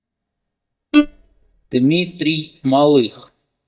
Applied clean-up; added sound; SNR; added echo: neural mask model DeepFilterNet 3.